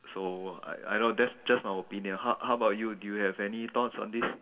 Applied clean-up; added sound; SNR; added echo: none; none; none; reverberation time 1.5 s.